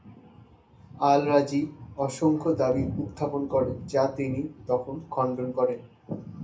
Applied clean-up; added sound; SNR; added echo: none; none; none; reverberation time 0.3 s.